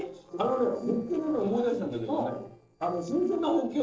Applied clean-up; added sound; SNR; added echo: neural separator model SepFormer DNS4.